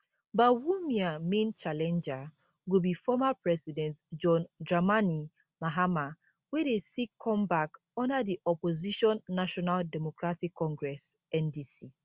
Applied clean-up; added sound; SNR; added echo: none; none; none; none.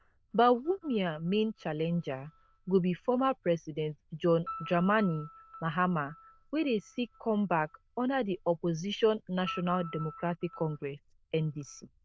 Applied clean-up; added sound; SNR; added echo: neural diffusion model UNIVERSE++.